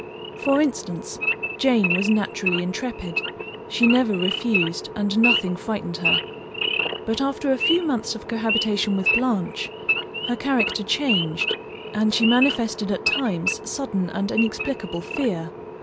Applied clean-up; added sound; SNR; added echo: none; Idling / Wild animals; 4 dB; none.